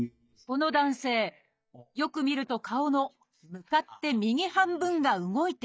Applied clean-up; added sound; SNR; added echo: neural mask model DeepFilterNet 3.